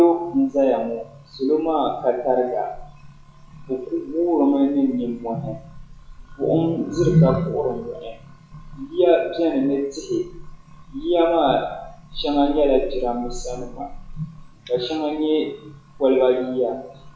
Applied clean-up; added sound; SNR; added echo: classical method WPE with log-MMSE.